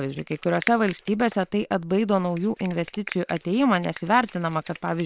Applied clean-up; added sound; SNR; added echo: neural separator model SepFormer WHAM!.